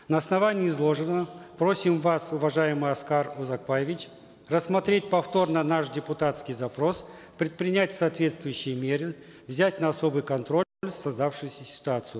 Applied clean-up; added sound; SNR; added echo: none; none; none; none.